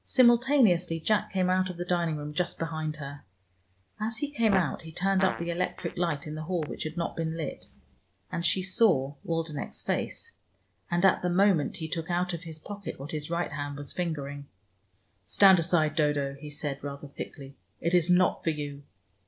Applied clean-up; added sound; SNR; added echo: neural separator model SepFormer DNS4.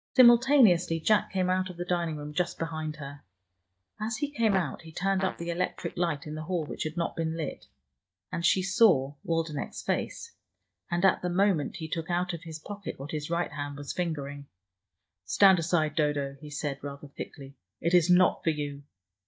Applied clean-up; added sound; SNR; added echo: neural mask model DeepFilterNet 3.